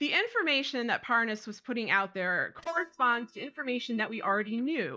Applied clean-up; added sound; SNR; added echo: neural mask model DeepFilterNet 3.